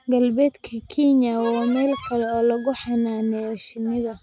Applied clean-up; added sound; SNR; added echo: none; Harmonica; 17 dB; none.